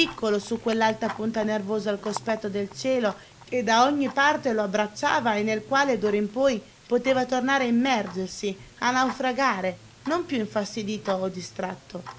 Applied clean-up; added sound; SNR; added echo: none; Tick-tock; 18 dB; none.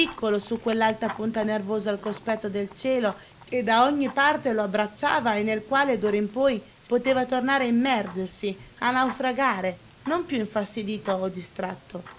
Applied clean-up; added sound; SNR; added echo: neural mask model Resemble Enhance denoiser.